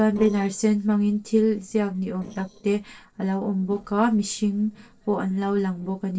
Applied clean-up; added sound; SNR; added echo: neural separator model SepFormer DNS4.